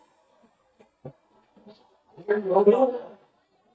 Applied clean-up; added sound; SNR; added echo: neural mask model DeepFilterNet 3.